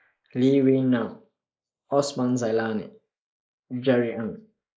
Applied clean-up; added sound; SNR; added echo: neural mask model Resemble Enhance denoiser.